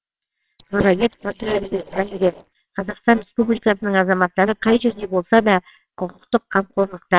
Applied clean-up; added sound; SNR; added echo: neural separator model SepFormer WHAMR!.